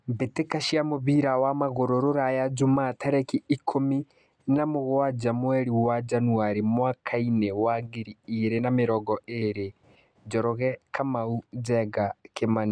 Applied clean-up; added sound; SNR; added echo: none; none; none; none.